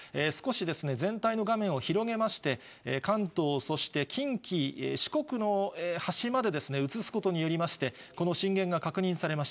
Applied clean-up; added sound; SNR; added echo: none; none; none; none.